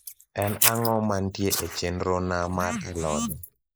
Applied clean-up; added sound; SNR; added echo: neural mask model Resemble Enhance denoiser.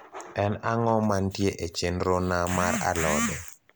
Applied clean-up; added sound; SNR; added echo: none; none; none; none.